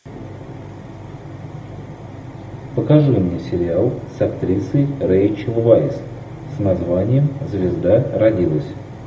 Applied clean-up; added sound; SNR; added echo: none; none; none; reverberation time 0.7 s.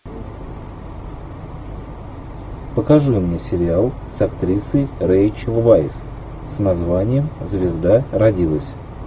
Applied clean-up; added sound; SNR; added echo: none; none; none; none.